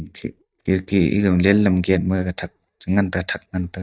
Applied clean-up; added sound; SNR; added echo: neural mask model DeepFilterNet 3.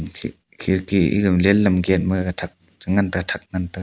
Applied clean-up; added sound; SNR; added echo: none; none; none; none.